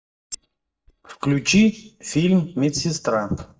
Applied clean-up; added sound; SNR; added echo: neural mask model DeepFilterNet 3.